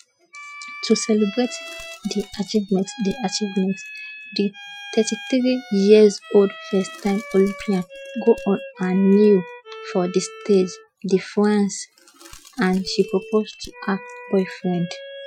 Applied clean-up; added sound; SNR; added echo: classical method Wiener filter.